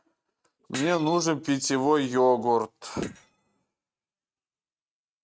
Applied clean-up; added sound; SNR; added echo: neural mask model RNNoise.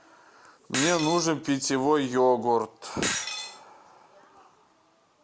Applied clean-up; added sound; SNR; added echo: none; Shatter; 8 dB; none.